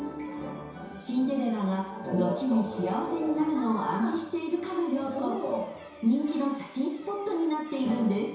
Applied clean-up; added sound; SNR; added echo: none; none; none; reverberation time 0.7 s.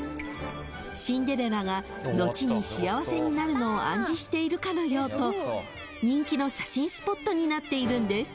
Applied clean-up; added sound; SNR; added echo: none; none; none; none.